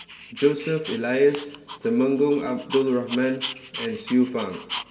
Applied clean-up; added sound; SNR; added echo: none; Dog; 13 dB; reverberation time 1.9 s.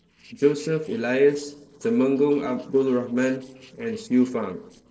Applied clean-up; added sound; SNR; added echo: neural separator model SepFormer DNS4.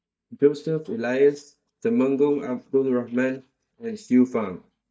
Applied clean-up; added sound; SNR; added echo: neural mask model DeepFilterNet 3.